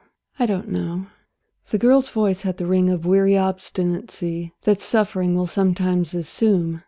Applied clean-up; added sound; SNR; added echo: none; none; none; none.